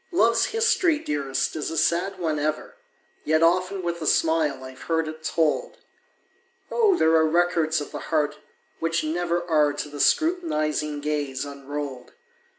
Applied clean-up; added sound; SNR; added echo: none; none; none; none.